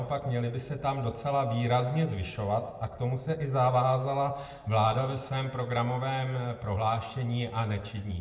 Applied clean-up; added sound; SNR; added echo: none; none; none; reverberation time 0.8 s.